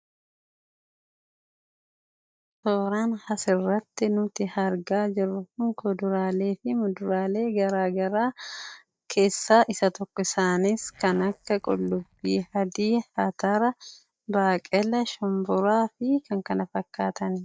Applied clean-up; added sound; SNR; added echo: neural mask model DeepFilterNet 3.